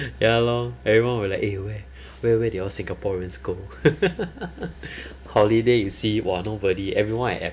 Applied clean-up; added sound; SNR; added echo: none; none; none; none.